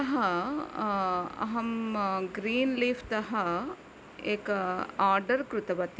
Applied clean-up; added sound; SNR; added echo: none; none; none; none.